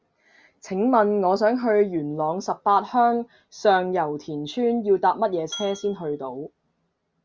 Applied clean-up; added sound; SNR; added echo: none; Glass; 18 dB; none.